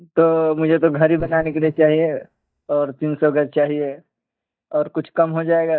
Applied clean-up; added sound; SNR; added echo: neural mask model DeepFilterNet 3.